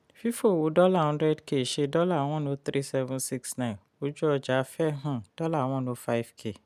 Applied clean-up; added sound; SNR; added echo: none; none; none; none.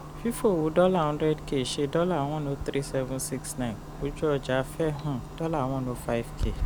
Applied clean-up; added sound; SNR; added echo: none; Clock; 9 dB; none.